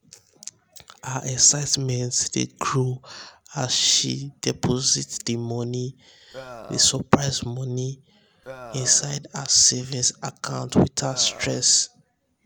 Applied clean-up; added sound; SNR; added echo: none; Burping, eructation; 15 dB; none.